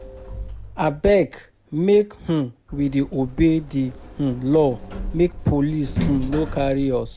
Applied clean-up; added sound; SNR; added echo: none; Sliding door; 10 dB; none.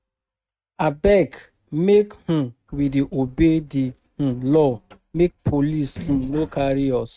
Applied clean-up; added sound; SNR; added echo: neural mask model RNNoise.